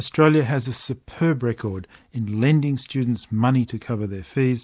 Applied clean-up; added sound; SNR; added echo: none; none; none; none.